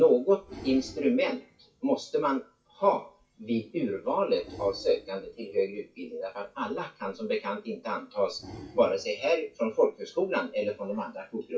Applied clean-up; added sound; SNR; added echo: classical method WPE with log-MMSE.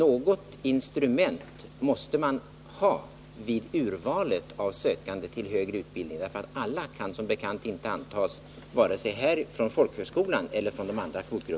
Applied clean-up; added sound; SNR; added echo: none; none; none; none.